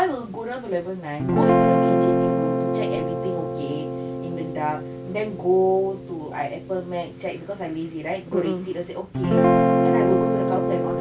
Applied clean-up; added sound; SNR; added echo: none; Guitar; -4 dB; none.